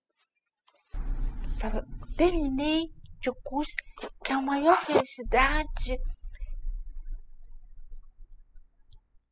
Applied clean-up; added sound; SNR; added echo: classical method spectral subtraction.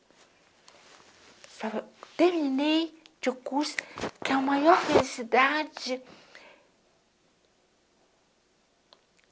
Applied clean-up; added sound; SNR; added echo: none; none; none; none.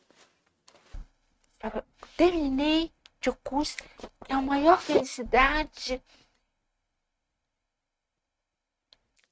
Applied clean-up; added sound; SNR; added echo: neural mask model RNNoise.